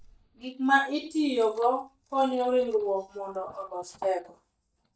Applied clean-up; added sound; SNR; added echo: neural mask model DeepFilterNet 3.